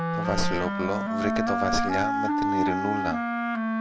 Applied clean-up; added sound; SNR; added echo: none; Wind instrument, woodwind instrument; -3 dB; none.